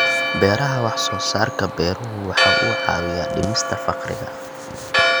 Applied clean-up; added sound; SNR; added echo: none; Church bell; -1 dB; none.